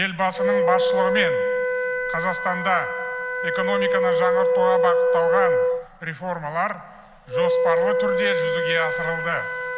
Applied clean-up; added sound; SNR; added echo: none; Wind instrument, woodwind instrument; -4 dB; none.